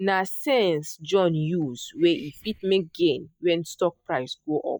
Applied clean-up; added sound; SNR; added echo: neural mask model DeepFilterNet 3.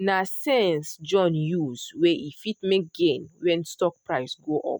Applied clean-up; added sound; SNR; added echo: none; none; none; none.